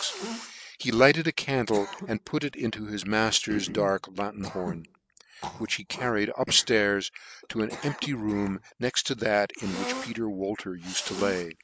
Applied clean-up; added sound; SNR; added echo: none; Cough; 13 dB; none.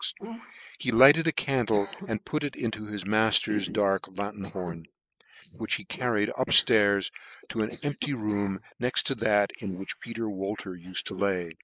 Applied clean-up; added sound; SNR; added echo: neural mask model Resemble Enhance denoiser.